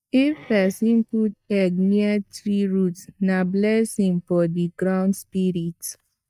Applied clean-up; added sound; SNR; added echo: neural mask model DeepFilterNet 3.